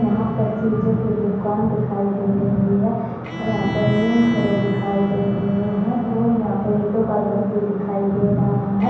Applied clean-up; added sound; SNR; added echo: none; Bowed string instrument; 18 dB; reverberation time 1.1 s.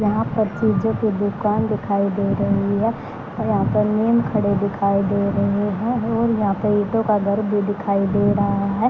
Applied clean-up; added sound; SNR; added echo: none; none; none; none.